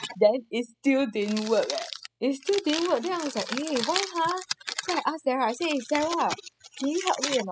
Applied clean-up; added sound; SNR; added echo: classical method spectral subtraction.